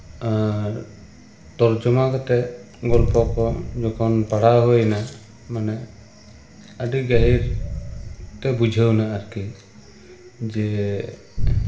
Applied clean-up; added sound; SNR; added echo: none; Boom; 5 dB; reverberation time 0.6 s.